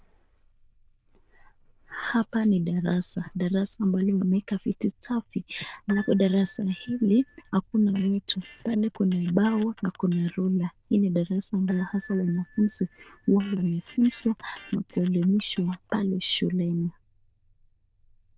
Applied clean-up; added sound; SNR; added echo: neural diffusion model UNIVERSE++.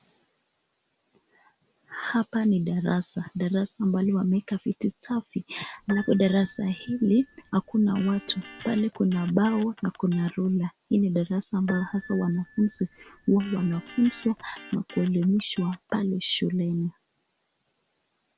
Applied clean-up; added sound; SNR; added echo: none; Electric guitar + Piano; 19 dB; none.